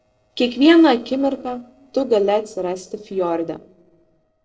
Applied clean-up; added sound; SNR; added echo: neural separator model SepFormer DNS4.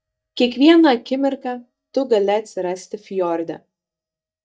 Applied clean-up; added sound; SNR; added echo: neural mask model DeepFilterNet 3.